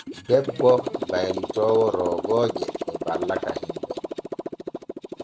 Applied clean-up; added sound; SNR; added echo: neural mask model RNNoise.